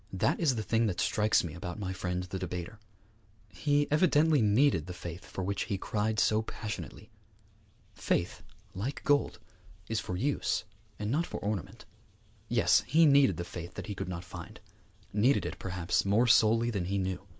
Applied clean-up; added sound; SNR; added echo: none; none; none; none.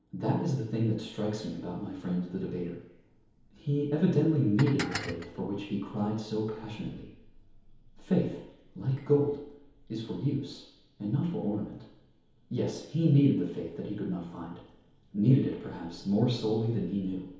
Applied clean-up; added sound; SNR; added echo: none; Dishes, pots, and pans; 9 dB; reverberation time 2.2 s.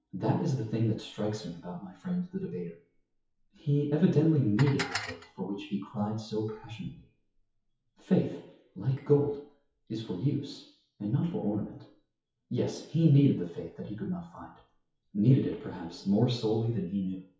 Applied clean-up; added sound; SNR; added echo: classical method WPE with log-MMSE.